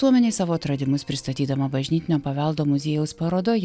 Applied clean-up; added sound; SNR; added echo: none; none; none; none.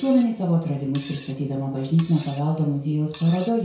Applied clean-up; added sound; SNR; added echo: none; Cutlery, silverware; 16 dB; reverberation time 0.6 s.